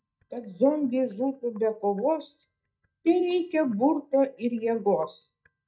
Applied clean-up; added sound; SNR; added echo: neural mask model DeepFilterNet 3.